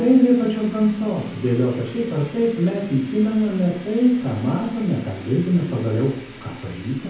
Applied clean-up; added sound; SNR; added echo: none; Sawing; 18 dB; reverberation time 0.7 s.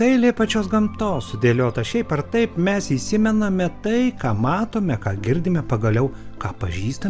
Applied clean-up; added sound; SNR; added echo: none; none; none; none.